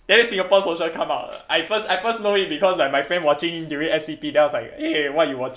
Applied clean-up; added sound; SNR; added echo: none; none; none; none.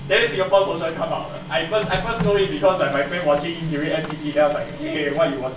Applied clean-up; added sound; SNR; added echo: none; Printer; 11 dB; reverberation time 0.3 s.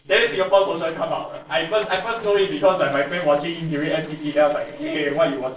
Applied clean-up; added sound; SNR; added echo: neural separator model SepFormer DNS4.